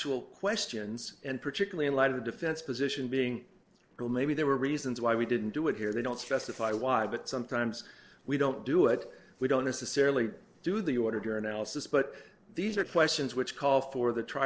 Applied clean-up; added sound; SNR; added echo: neural separator model SepFormer DNS4.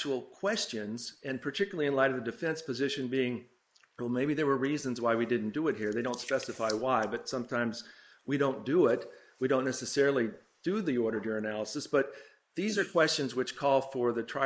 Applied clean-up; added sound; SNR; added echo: neural mask model Resemble Enhance denoiser.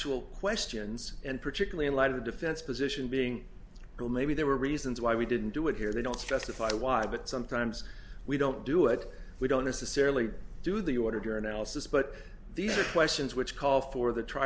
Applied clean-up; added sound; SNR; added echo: none; none; none; none.